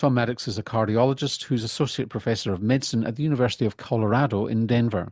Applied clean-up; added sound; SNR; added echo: none; none; none; none.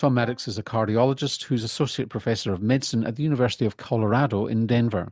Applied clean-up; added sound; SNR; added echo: neural mask model DeepFilterNet 3.